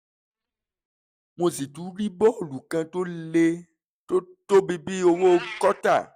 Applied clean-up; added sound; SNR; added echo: neural mask model DeepFilterNet 3.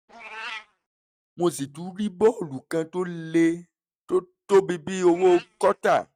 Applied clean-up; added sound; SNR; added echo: neural mask model RNNoise.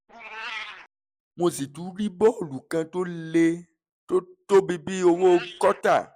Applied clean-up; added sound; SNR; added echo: neural mask model Resemble Enhance denoiser.